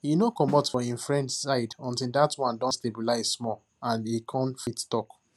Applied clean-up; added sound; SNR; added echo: none; Drum; 19 dB; none.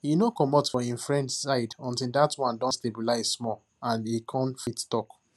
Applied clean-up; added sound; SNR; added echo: none; none; none; none.